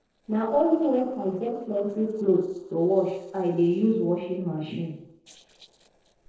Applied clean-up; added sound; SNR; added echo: neural separator model SepFormer DNS4.